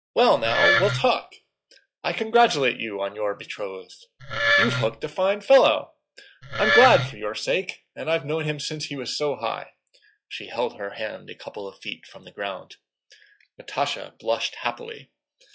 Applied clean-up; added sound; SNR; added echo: classical method log-MMSE.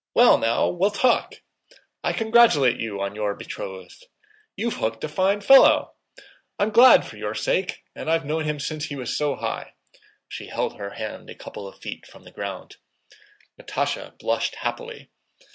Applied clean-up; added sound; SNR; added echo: none; none; none; none.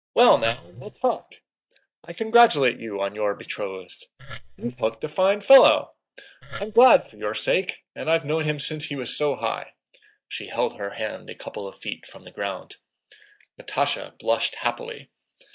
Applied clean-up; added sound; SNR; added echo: neural mask model DeepFilterNet 3.